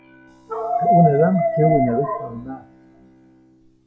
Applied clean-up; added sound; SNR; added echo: classical method log-MMSE.